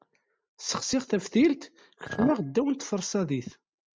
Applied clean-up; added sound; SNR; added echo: neural mask model RNNoise.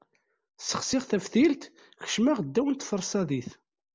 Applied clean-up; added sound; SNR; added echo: none; none; none; none.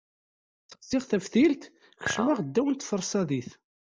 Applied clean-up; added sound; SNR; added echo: neural mask model DeepFilterNet 3.